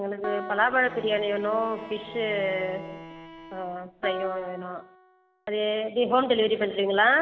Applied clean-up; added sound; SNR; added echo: none; Bowed string instrument + Piano; 14 dB; none.